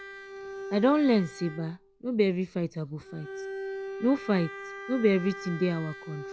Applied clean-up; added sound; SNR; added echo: none; Bowed string instrument; 12 dB; none.